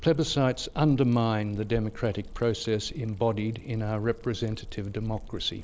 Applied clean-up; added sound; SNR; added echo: none; Liquid; 15 dB; none.